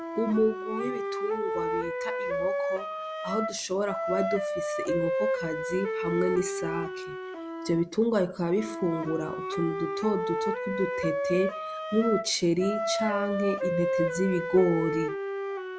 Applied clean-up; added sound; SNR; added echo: none; Wind instrument, woodwind instrument; 2 dB; none.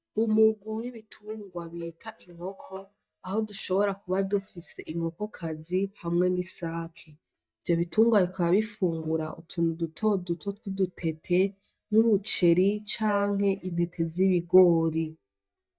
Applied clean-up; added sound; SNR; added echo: neural mask model DeepFilterNet 3.